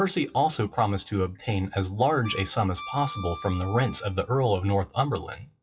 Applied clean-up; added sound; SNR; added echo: classical method WPE with log-MMSE.